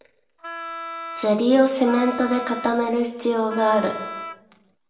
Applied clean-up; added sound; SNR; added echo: none; Wind instrument, woodwind instrument; 12 dB; reverberation time 0.8 s.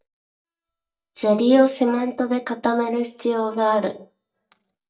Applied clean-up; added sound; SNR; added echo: neural mask model DeepFilterNet 3.